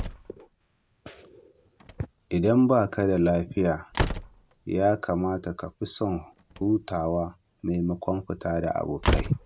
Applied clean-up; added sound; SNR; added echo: none; Slam; 8 dB; none.